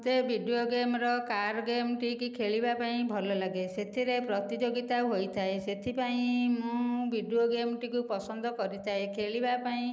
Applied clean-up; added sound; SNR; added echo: none; none; none; none.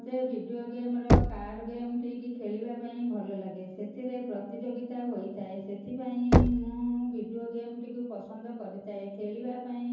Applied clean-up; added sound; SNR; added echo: none; Knock; -4 dB; reverberation time 0.9 s.